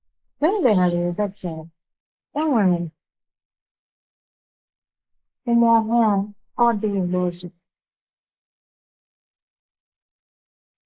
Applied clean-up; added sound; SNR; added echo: neural mask model Resemble Enhance denoiser.